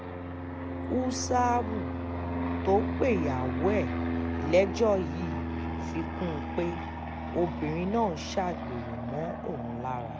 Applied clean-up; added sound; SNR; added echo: none; Fixed-wing aircraft, airplane; 2 dB; none.